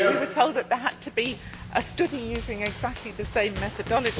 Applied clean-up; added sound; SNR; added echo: none; Run; 5 dB; none.